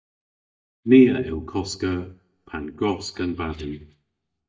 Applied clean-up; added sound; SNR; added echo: neural mask model DeepFilterNet 3.